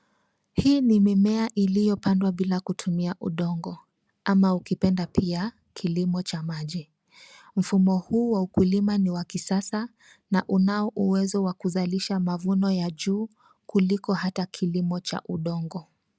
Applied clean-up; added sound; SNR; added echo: none; none; none; none.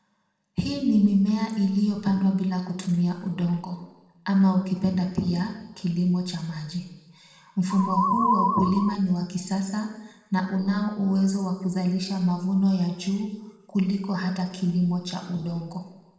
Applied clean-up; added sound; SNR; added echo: none; Musical instrument; -1 dB; reverberation time 1.0 s.